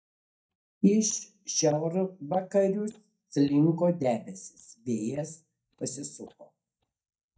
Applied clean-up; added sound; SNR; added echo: neural mask model DeepFilterNet 3.